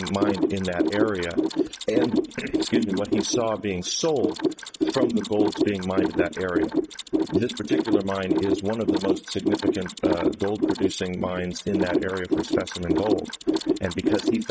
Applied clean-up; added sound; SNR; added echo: neural mask model RNNoise.